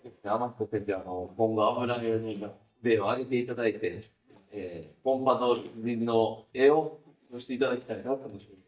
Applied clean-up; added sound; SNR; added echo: neural mask model DeepFilterNet 3.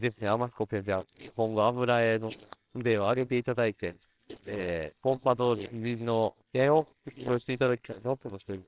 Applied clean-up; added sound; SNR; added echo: neural separator model SepFormer WHAMR!.